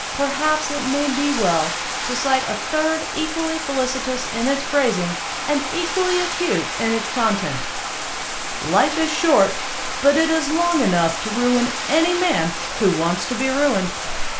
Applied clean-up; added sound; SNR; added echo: none; Bathtub (filling or washing); 4 dB; reverberation time 0.4 s.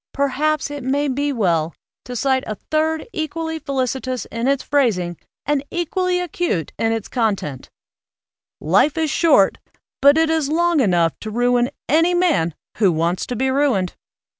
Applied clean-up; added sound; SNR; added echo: none; none; none; none.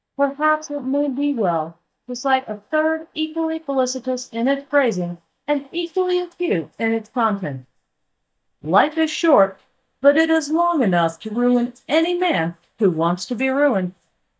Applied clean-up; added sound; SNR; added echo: neural mask model DeepFilterNet 3.